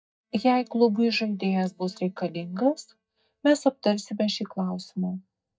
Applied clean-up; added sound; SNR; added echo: neural mask model DeepFilterNet 3.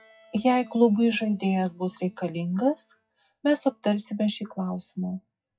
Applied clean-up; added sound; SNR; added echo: classical method WPE with log-MMSE.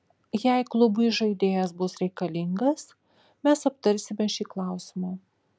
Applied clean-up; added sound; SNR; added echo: none; none; none; none.